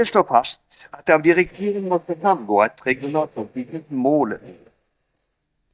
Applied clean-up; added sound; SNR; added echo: neural mask model DeepFilterNet 3.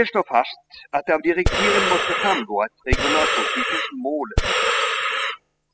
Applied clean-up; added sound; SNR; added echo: classical method spectral subtraction.